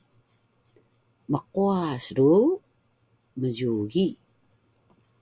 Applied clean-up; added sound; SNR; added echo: none; none; none; none.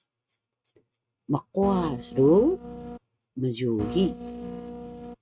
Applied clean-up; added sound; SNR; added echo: neural mask model RNNoise.